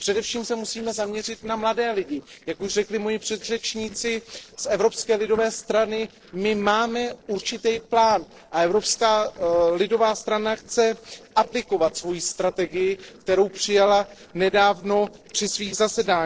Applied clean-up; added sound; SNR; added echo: neural separator model SepFormer DNS4.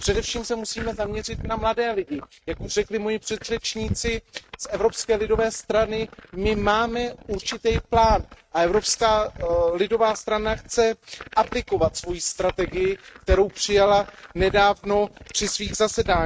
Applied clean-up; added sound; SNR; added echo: neural mask model RNNoise.